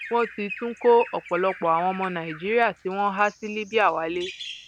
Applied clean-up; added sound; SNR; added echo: none; Bird vocalization, bird call, bird song; 16 dB; none.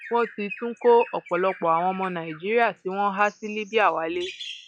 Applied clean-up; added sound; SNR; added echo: classical method log-MMSE.